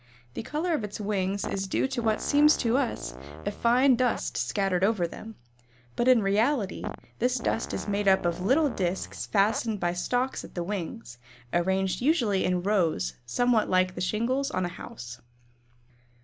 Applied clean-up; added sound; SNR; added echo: none; Fart; 12 dB; none.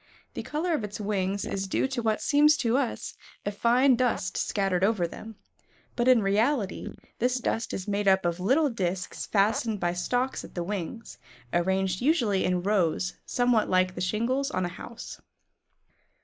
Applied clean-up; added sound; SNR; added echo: neural mask model Resemble Enhance denoiser.